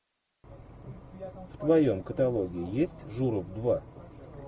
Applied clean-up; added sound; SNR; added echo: none; none; none; none.